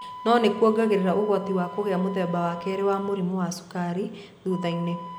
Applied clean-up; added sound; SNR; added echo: none; Wind instrument, woodwind instrument; 15 dB; none.